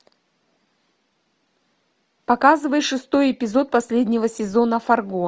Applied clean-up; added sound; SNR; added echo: none; none; none; none.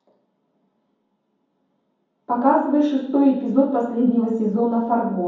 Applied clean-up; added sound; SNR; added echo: none; none; none; reverberation time 1.2 s.